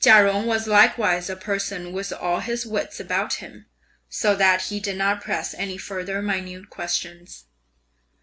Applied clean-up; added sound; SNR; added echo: none; none; none; none.